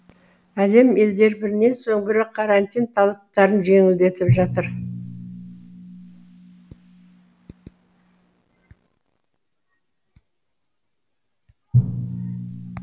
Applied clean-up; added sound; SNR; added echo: none; Drum; 8 dB; none.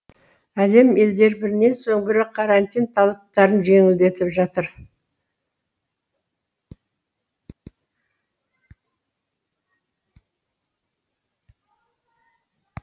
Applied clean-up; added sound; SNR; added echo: none; none; none; none.